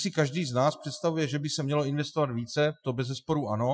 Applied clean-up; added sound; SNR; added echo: classical method Wiener filter.